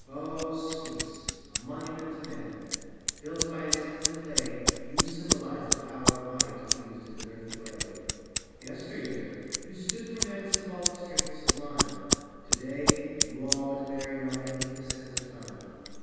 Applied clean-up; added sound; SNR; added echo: none; Scissors; -5 dB; reverberation time 2.1 s.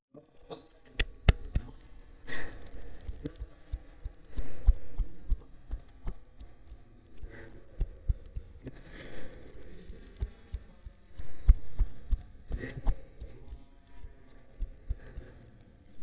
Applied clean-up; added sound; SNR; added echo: neural mask model DeepFilterNet 3.